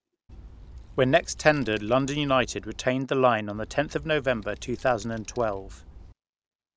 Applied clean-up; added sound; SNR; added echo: none; Wind; 18 dB; none.